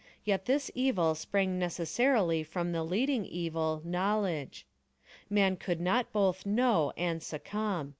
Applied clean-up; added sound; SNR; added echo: none; none; none; none.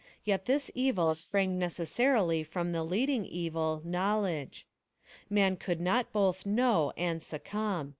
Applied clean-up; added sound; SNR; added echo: neural mask model Resemble Enhance denoiser.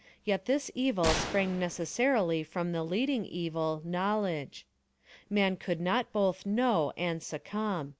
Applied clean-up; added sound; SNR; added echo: none; Gunshot, gunfire; 9 dB; none.